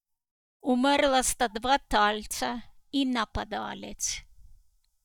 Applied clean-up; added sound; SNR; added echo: neural mask model DeepFilterNet 3.